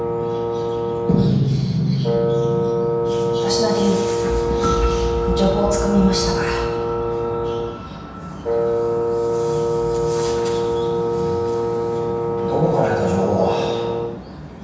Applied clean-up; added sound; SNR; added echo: none; Wind instrument, woodwind instrument; -1 dB; reverberation time 1.2 s.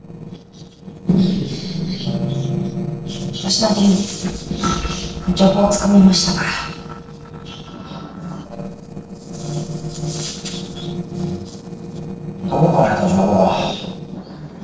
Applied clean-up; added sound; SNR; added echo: neural separator model SepFormer DNS4.